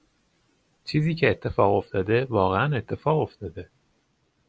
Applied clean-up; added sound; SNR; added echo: none; none; none; none.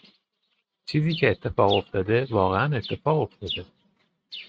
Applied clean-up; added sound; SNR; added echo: neural mask model RNNoise.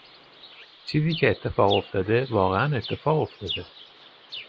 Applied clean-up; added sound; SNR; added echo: neural mask model Resemble Enhance denoiser.